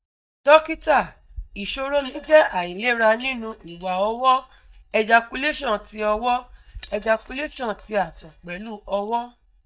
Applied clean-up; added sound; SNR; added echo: neural mask model DeepFilterNet 3.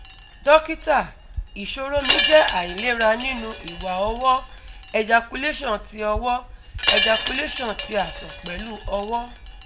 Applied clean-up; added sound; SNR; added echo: none; Wind chime; 6 dB; reverberation time 0.2 s.